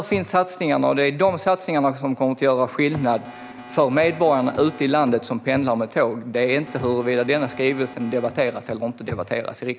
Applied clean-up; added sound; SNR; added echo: none; Alarm; 19 dB; none.